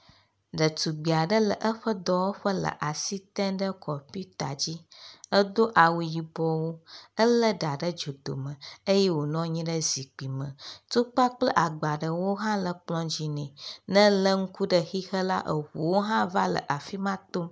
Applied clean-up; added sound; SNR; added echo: none; none; none; none.